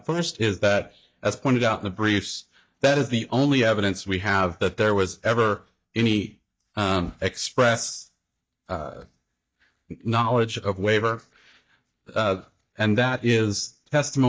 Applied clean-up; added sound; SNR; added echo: neural mask model DeepFilterNet 3.